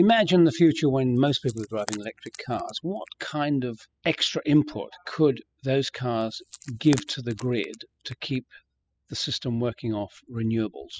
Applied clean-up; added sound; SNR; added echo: classical method spectral subtraction.